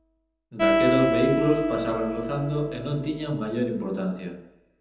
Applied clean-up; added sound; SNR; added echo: none; Acoustic guitar; 1 dB; reverberation time 0.9 s.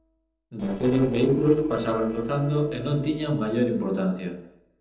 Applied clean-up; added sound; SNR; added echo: neural separator model SepFormer DNS4.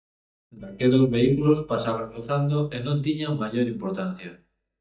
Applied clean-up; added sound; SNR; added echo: neural mask model DeepFilterNet 3.